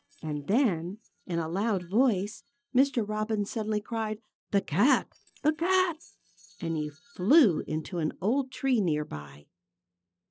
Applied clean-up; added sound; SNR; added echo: neural separator model SepFormer DNS4.